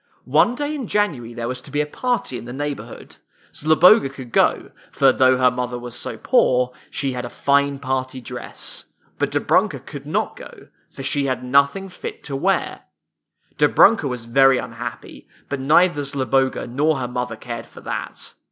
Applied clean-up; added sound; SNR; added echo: none; none; none; none.